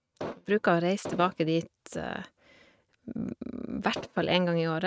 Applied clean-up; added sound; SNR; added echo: neural mask model RNNoise.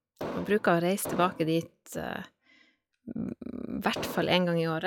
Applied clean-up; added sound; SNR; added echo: classical method log-MMSE.